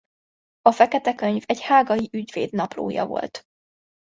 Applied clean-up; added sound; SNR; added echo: none; none; none; none.